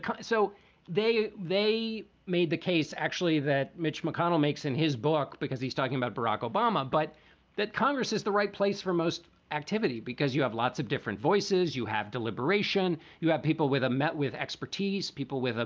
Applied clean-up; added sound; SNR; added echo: none; none; none; none.